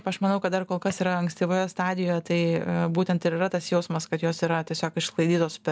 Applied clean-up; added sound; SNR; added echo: none; none; none; none.